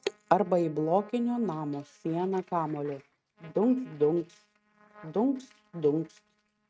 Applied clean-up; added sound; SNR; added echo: neural mask model RNNoise.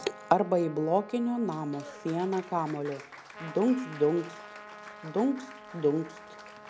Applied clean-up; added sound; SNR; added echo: none; Trumpet + Applause; 16 dB; none.